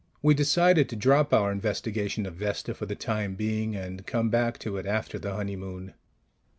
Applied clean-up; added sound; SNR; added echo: none; none; none; none.